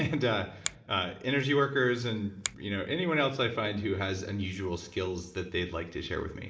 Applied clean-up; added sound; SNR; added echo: none; Finger snapping; 13 dB; reverberation time 1.2 s.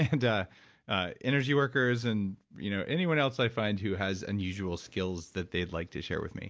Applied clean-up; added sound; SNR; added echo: none; none; none; none.